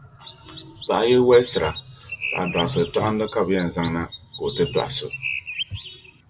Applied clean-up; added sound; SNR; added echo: none; Chirp, tweet; 12 dB; none.